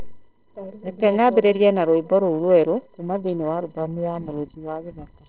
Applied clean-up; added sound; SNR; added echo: neural separator model SepFormer DNS4.